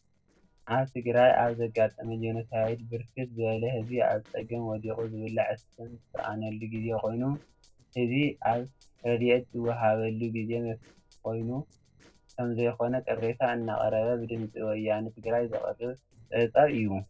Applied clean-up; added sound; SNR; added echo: neural separator model SepFormer DNS4.